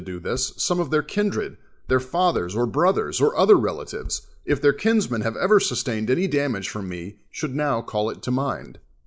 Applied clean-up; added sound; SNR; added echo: neural mask model Resemble Enhance denoiser.